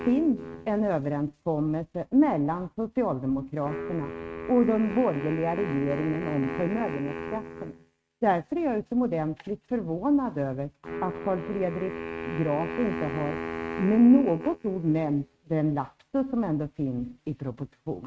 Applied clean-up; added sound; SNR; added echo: neural mask model RNNoise.